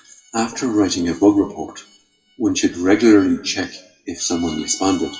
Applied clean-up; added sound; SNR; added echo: classical method WPE with log-MMSE.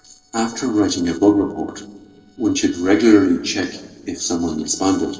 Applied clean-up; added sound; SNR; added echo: neural separator model SepFormer DNS4.